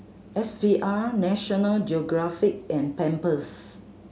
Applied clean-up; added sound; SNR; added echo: none; none; none; none.